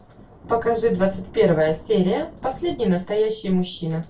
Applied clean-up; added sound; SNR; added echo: none; Thunder / Rain; 19 dB; reverberation time 0.2 s.